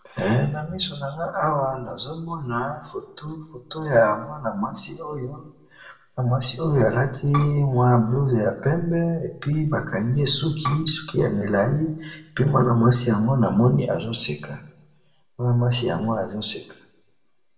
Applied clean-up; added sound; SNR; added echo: none; Bowed string instrument; 8 dB; reverberation time 0.6 s.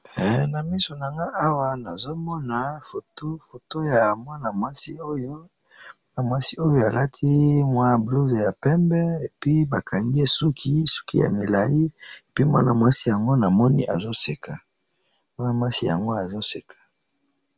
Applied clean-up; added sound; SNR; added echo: none; none; none; none.